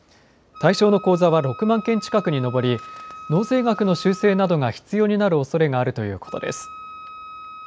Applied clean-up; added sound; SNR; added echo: none; Wind instrument, woodwind instrument; 18 dB; none.